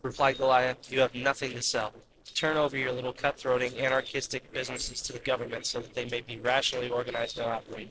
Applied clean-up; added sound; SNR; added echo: neural separator model SepFormer DNS4.